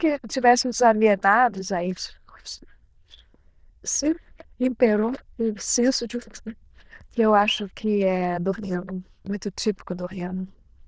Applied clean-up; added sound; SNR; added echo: neural diffusion model UNIVERSE++.